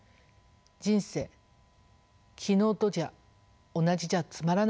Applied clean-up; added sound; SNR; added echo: none; none; none; none.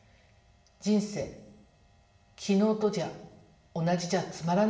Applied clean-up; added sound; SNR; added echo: none; none; none; reverberation time 0.8 s.